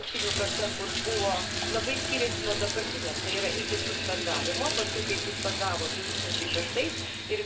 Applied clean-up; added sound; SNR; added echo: none; Bathtub (filling or washing) / Water tap, faucet; -2 dB; reverberation time 0.2 s.